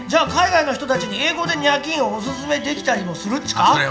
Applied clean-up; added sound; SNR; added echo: none; none; none; reverberation time 0.5 s.